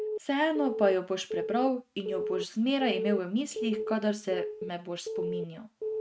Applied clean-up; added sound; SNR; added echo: neural mask model RNNoise.